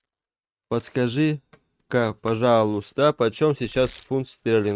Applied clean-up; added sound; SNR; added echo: neural mask model RNNoise.